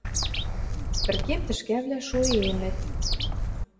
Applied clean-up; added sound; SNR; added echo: none; Bird; -3 dB; reverberation time 1.3 s.